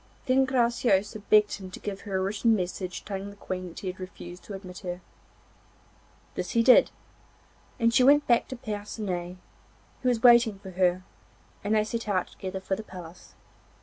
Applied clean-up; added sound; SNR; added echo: none; none; none; none.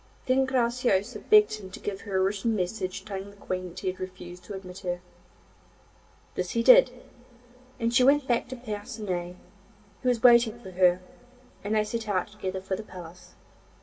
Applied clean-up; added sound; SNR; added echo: none; none; none; reverberation time 1.7 s.